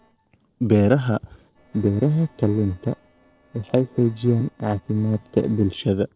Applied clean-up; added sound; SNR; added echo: neural separator model SepFormer DNS4.